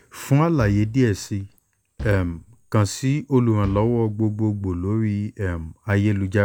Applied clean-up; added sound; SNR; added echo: none; Bass drum; 16 dB; none.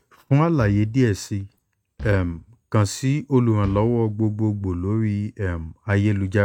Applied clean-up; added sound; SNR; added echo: neural mask model RNNoise.